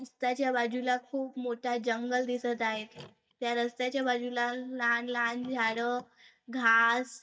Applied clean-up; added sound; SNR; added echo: neural mask model DeepFilterNet 3.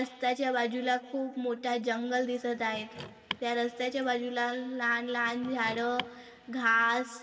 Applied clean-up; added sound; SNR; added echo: none; Car; 16 dB; reverberation time 2.7 s.